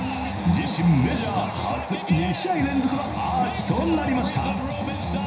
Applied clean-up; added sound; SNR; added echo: none; none; none; reverberation time 0.9 s.